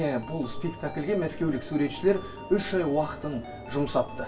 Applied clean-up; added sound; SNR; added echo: none; Ringtone; 17 dB; reverberation time 0.2 s.